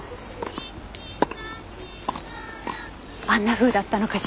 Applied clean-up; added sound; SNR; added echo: none; none; none; none.